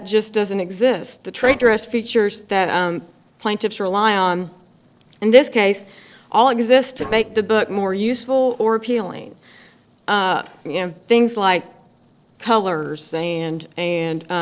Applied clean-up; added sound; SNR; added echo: neural separator model SepFormer DNS4.